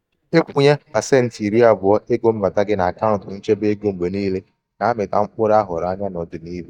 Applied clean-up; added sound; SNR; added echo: neural mask model DeepFilterNet 3.